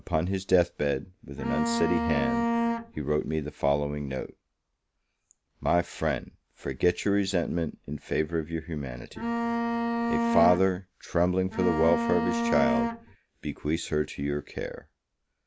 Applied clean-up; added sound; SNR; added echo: none; Bowed string instrument; -1 dB; none.